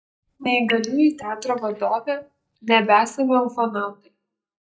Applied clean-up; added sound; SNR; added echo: neural mask model DeepFilterNet 3.